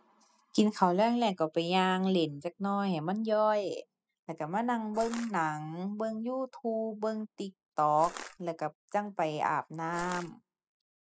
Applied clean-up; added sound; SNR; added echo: classical method spectral subtraction.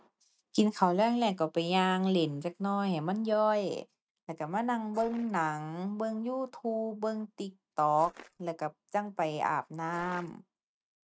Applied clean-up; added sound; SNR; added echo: neural mask model RNNoise.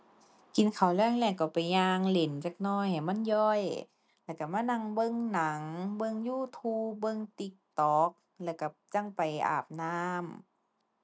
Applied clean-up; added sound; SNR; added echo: none; none; none; none.